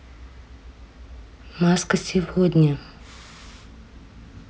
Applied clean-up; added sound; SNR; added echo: none; none; none; none.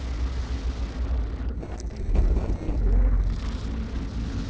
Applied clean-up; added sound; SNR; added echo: neural separator model SepFormer DNS4.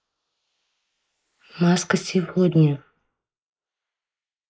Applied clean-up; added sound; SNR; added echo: neural mask model Resemble Enhance denoiser.